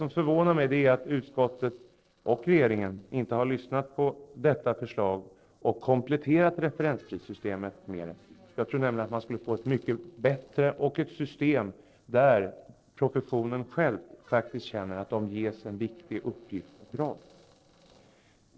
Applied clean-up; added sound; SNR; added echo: neural separator model SepFormer DNS4.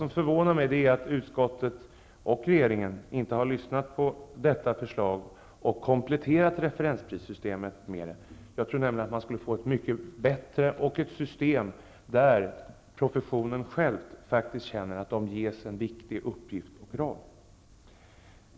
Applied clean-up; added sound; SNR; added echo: none; none; none; none.